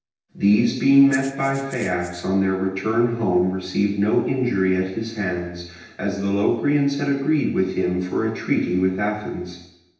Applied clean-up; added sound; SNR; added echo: neural separator model SepFormer DNS4.